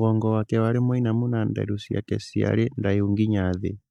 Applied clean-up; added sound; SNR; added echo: neural mask model DeepFilterNet 3.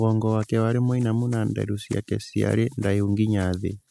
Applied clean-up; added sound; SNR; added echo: neural mask model RNNoise.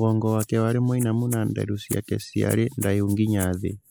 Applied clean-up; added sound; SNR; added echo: neural mask model Resemble Enhance denoiser.